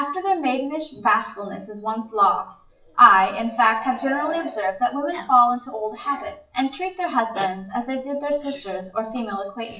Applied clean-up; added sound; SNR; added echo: classical method WPE with log-MMSE.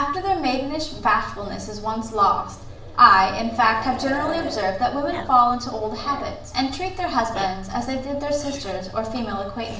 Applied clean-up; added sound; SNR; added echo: none; Growling; 18 dB; reverberation time 0.6 s.